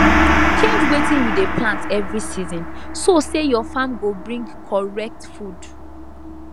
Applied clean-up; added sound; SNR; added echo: none; Gong; -2 dB; none.